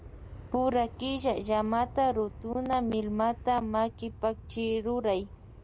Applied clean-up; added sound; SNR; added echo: none; Aircraft; 15 dB; none.